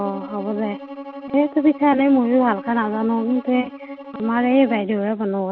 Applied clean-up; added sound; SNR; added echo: none; Bowed string instrument; 15 dB; none.